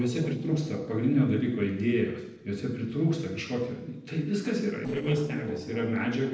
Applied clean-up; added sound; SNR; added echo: neural separator model SepFormer DNS4.